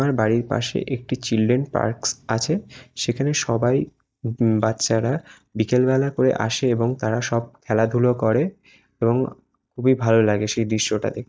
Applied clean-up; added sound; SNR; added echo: neural mask model DeepFilterNet 3.